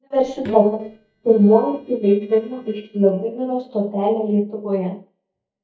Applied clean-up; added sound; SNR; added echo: neural mask model DeepFilterNet 3.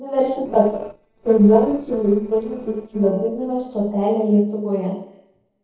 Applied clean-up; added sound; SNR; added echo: neural separator model SepFormer DNS4.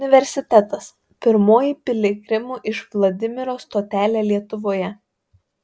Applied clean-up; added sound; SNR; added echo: none; none; none; none.